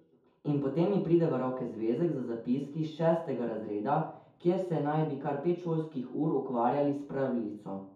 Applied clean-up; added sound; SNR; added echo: none; none; none; reverberation time 0.6 s.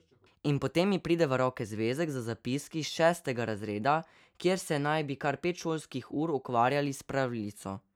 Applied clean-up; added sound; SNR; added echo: none; none; none; none.